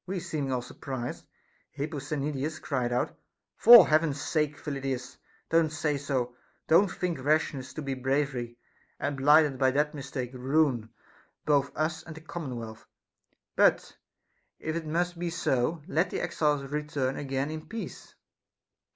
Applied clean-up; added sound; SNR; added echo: none; none; none; none.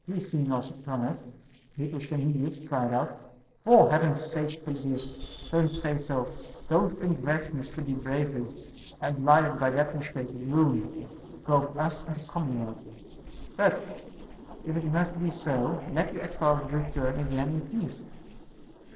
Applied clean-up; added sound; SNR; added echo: neural separator model SepFormer DNS4.